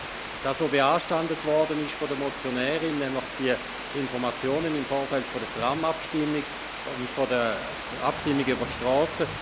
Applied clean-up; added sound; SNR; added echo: none; Water; 8 dB; none.